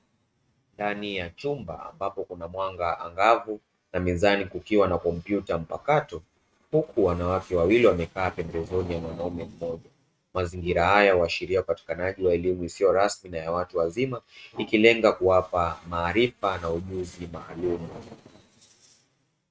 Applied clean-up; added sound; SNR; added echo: neural mask model RNNoise.